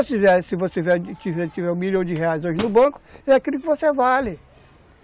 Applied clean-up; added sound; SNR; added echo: none; Microwave oven; 20 dB; none.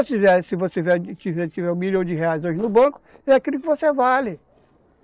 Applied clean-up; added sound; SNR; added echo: neural separator model SepFormer DNS4.